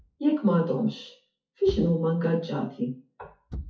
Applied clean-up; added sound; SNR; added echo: classical method WPE with log-MMSE.